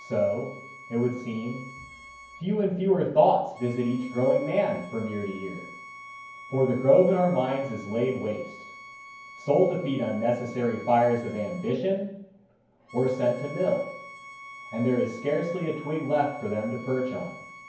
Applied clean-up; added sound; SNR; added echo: none; Bowed string instrument; 18 dB; reverberation time 0.9 s.